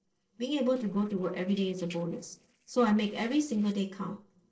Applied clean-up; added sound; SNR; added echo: neural separator model SepFormer DNS4.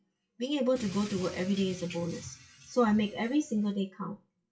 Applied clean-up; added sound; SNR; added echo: classical method WPE with log-MMSE.